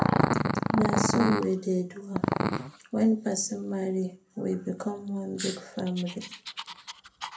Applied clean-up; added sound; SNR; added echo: none; Growling; 1 dB; reverberation time 0.3 s.